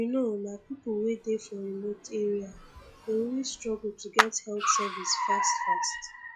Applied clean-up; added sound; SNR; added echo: classical method log-MMSE.